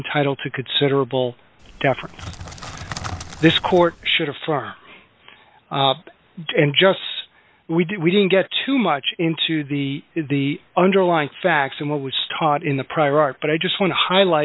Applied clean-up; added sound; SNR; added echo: none; Crackle; 14 dB; none.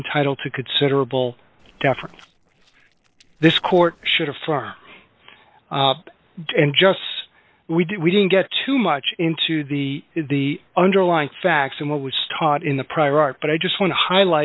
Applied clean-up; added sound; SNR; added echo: neural separator model SepFormer DNS4.